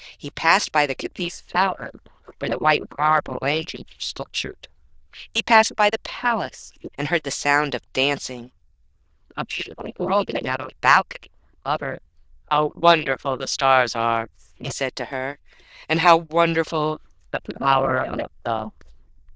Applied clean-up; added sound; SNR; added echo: neural diffusion model UNIVERSE++.